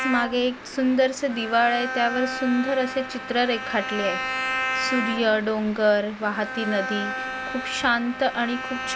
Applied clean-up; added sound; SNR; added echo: none; Bowed string instrument; 7 dB; none.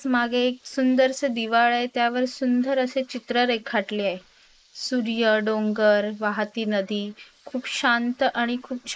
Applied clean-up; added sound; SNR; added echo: neural mask model Resemble Enhance denoiser.